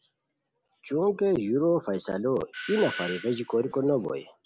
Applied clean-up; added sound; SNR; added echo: none; Doorbell; 10 dB; none.